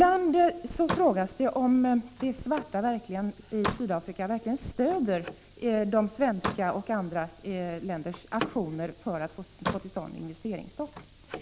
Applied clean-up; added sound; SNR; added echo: none; Slam; 12 dB; none.